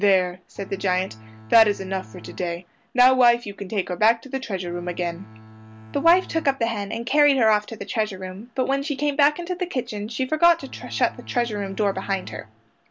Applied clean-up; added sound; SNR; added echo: none; Bowed string instrument; 20 dB; none.